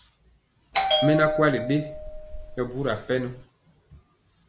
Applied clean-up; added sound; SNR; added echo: none; Bell; -1 dB; none.